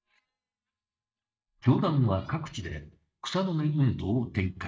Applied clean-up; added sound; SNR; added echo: neural mask model DeepFilterNet 3.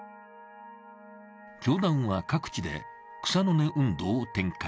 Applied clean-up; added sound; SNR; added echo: none; none; none; none.